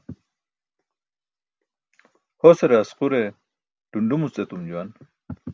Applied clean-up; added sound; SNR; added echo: none; none; none; none.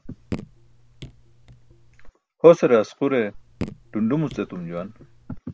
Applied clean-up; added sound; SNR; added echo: none; Raindrop / Drip; 15 dB; none.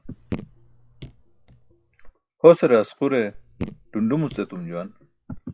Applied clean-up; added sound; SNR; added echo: classical method log-MMSE.